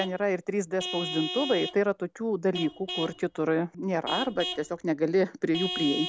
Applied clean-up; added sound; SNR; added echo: none; Vehicle horn, car horn, honking / Truck; 9 dB; none.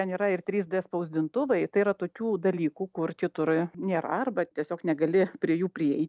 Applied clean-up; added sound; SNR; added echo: none; none; none; none.